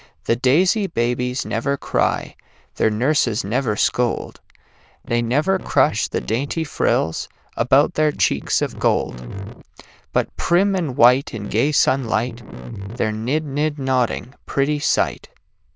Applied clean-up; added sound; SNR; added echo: neural diffusion model UNIVERSE++.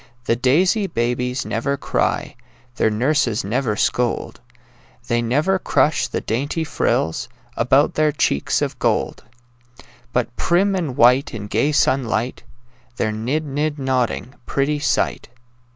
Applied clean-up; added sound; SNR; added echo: none; none; none; none.